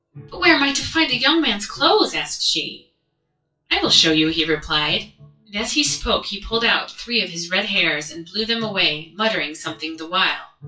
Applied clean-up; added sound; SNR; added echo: classical method WPE with log-MMSE.